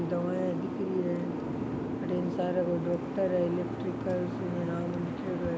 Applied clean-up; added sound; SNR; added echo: none; Boat, Water vehicle; 2 dB; none.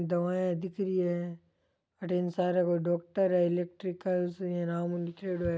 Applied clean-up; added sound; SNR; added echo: none; none; none; none.